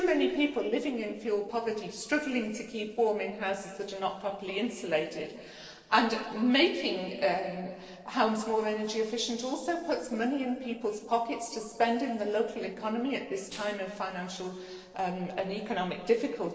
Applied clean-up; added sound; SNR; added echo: neural separator model SepFormer DNS4.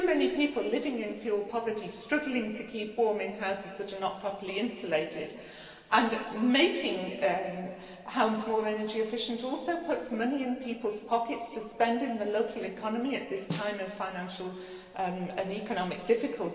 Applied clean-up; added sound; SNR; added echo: none; Snare drum; 12 dB; reverberation time 2.3 s.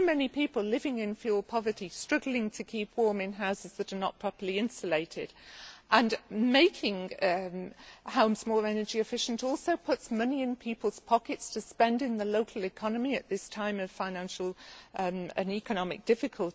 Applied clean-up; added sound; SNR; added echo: none; none; none; none.